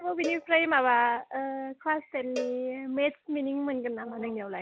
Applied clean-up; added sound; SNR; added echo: none; Cowbell; 16 dB; none.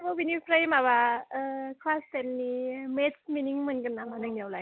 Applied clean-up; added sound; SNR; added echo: none; none; none; none.